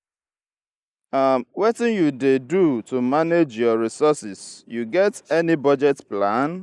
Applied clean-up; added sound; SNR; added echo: neural mask model Resemble Enhance denoiser.